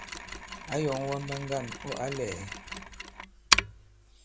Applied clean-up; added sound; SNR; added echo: none; Mechanisms; -2 dB; none.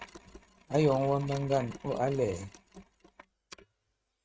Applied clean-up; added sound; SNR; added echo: neural mask model RNNoise.